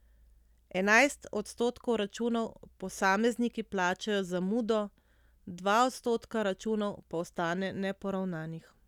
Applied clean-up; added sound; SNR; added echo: none; none; none; none.